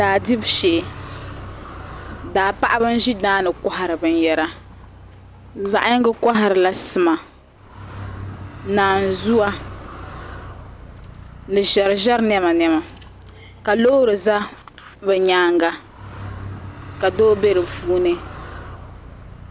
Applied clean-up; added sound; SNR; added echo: none; Car; 16 dB; none.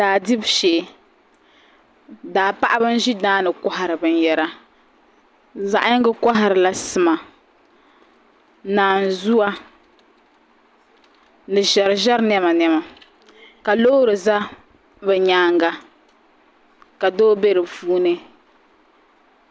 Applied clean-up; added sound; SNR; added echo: none; none; none; none.